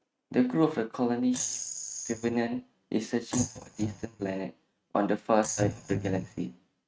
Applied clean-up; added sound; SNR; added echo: neural mask model RNNoise.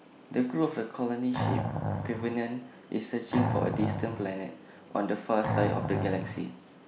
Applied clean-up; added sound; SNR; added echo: none; Animal; 1 dB; none.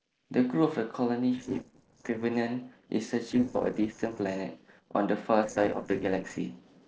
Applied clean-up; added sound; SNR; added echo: neural separator model SepFormer DNS4.